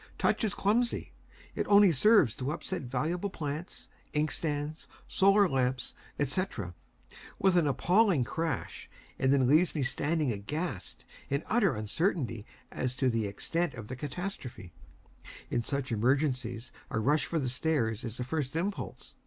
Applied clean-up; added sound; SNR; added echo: none; none; none; none.